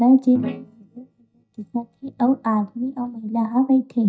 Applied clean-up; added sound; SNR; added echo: neural mask model DeepFilterNet 3.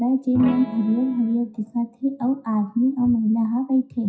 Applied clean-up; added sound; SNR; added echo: classical method WPE with log-MMSE.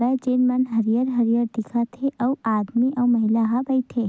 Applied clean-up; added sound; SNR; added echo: none; none; none; none.